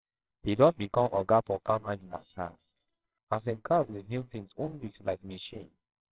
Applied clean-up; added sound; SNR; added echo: neural separator model SepFormer WHAMR!.